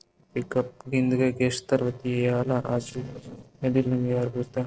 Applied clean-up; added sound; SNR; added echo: neural separator model SepFormer DNS4.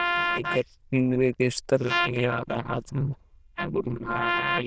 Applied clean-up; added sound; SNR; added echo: neural diffusion model UNIVERSE++.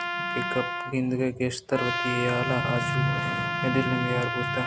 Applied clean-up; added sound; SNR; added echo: none; Trumpet; 2 dB; none.